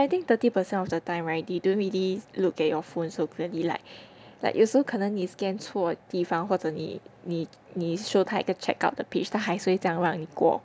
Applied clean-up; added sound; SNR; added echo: none; none; none; none.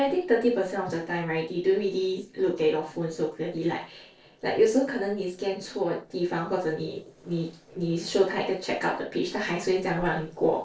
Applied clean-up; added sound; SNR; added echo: neural separator model SepFormer DNS4.